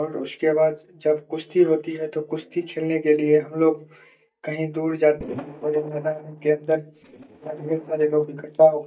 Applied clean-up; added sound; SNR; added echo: neural mask model DeepFilterNet 3.